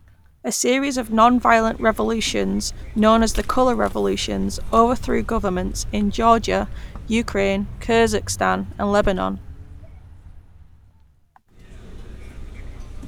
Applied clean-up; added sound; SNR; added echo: none; Vehicle; 10 dB; none.